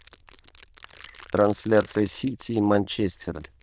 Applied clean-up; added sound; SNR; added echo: neural diffusion model UNIVERSE++.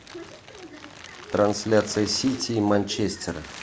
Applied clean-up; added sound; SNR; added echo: none; Crumpling, crinkling; 18 dB; none.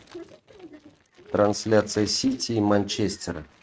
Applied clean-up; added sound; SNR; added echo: neural mask model RNNoise.